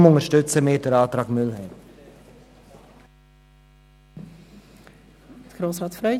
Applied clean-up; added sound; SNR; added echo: none; none; none; none.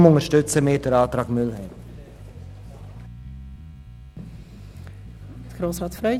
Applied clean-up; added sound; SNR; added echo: none; Bass guitar; 16 dB; none.